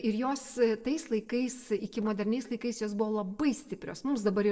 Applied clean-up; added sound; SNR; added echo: neural separator model SepFormer DNS4.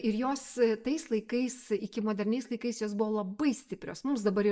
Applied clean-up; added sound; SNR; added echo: neural mask model DeepFilterNet 3.